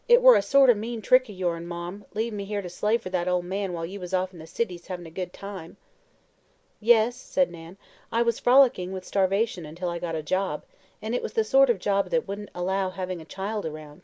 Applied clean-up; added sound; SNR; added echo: none; none; none; none.